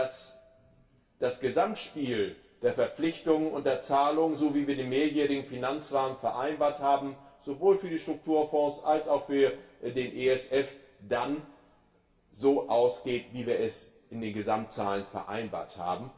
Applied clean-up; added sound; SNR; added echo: none; none; none; reverberation time 0.3 s.